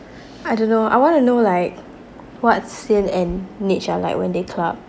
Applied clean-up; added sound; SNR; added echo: none; none; none; none.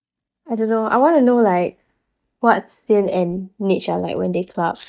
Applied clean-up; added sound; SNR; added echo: neural mask model DeepFilterNet 3.